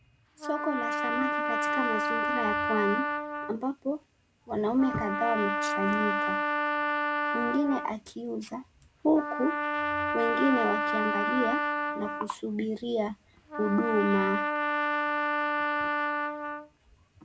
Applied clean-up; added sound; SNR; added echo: none; Trumpet; -1 dB; none.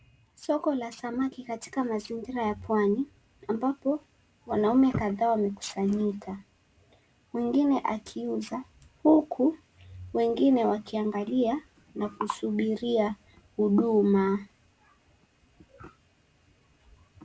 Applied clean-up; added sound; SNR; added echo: none; none; none; none.